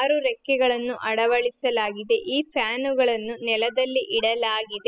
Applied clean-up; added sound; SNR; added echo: classical method spectral subtraction.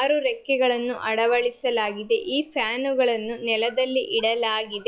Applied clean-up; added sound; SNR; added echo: classical method log-MMSE.